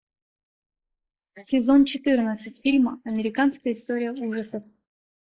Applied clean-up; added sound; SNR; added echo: neural mask model Resemble Enhance denoiser.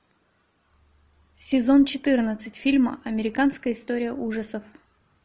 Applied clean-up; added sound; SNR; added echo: none; none; none; none.